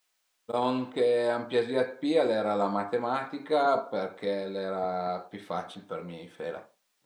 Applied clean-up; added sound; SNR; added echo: none; none; none; none.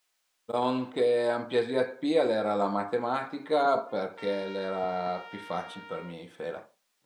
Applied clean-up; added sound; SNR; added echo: none; Trumpet; 19 dB; none.